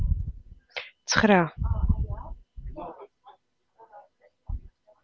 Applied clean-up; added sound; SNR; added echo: none; none; none; none.